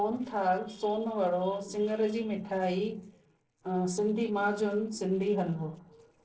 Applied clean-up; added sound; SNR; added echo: neural separator model SepFormer DNS4.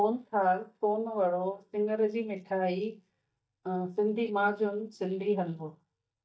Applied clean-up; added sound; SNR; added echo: neural mask model DeepFilterNet 3.